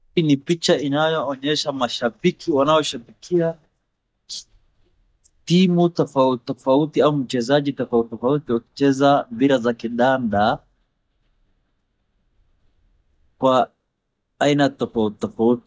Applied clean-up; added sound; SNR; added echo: neural mask model DeepFilterNet 3.